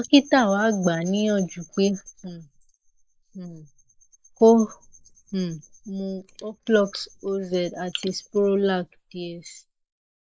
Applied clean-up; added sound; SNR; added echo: neural mask model Resemble Enhance denoiser.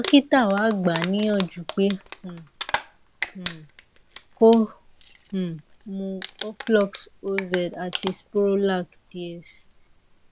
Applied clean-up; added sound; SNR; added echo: none; Crumpling, crinkling; 11 dB; none.